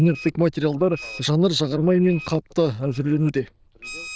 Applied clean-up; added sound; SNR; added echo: neural diffusion model UNIVERSE++.